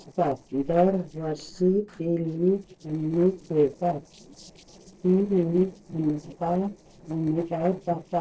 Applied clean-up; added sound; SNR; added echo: neural separator model SepFormer DNS4.